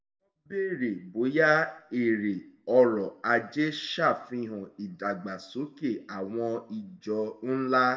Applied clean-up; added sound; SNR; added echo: none; none; none; reverberation time 0.6 s.